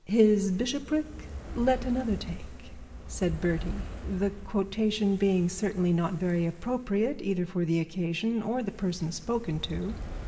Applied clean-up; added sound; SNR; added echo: none; Fire; 13 dB; reverberation time 2.9 s.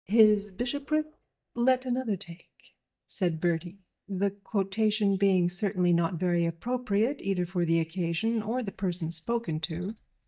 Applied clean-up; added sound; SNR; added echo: neural mask model DeepFilterNet 3.